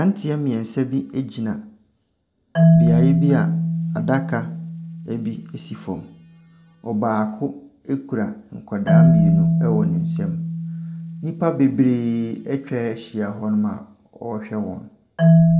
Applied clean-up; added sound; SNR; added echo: none; Marimba, xylophone; -3 dB; none.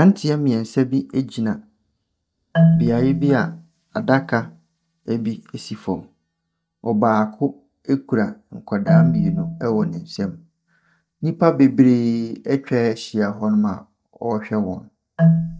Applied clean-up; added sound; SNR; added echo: neural mask model DeepFilterNet 3.